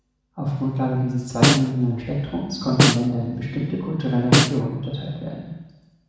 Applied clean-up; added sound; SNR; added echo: none; Snare drum; -2 dB; reverberation time 1.1 s.